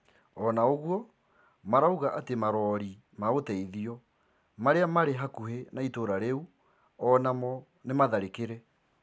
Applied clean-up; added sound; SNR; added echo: none; none; none; none.